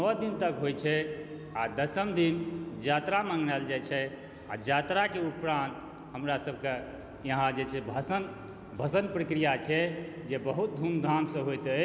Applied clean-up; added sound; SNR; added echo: none; none; none; none.